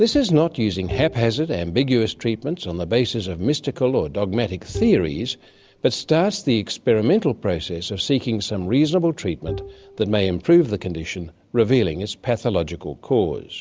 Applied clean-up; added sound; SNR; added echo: none; Bowed string instrument; 15 dB; none.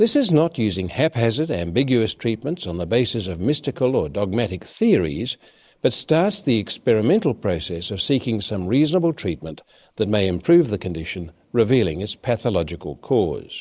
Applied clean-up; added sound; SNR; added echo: neural mask model Resemble Enhance denoiser.